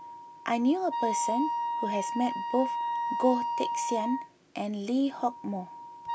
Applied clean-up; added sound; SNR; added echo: none; Wind instrument, woodwind instrument; 3 dB; none.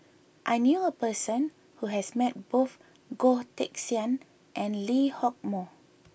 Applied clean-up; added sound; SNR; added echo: none; none; none; none.